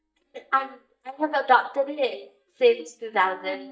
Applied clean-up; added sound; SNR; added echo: neural mask model DeepFilterNet 3.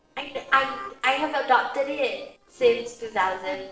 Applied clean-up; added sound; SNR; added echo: neural separator model SepFormer DNS4.